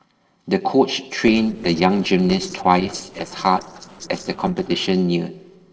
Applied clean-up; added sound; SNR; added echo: neural separator model SepFormer DNS4.